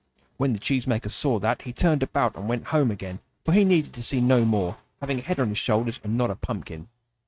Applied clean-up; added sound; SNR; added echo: neural mask model RNNoise.